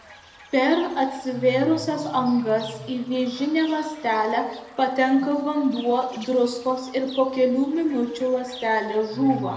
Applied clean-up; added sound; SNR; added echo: none; Bird / Fowl; 18 dB; reverberation time 0.8 s.